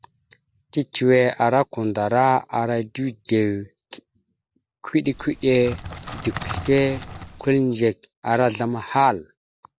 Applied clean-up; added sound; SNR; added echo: none; Crackle; 11 dB; none.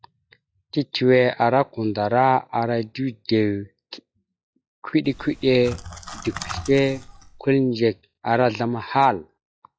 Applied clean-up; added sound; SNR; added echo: classical method log-MMSE.